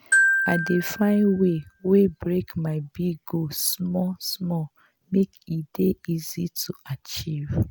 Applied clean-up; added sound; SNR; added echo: none; Glockenspiel; 2 dB; none.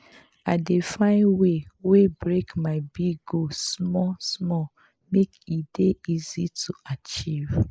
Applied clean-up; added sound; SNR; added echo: neural mask model Resemble Enhance denoiser.